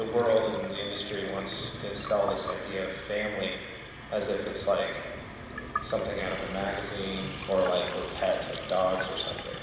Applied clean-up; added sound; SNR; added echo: none; Sink (filling or washing) / Water tap, faucet; 8 dB; reverberation time 1.3 s.